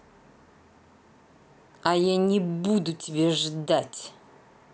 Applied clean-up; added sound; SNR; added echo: none; none; none; none.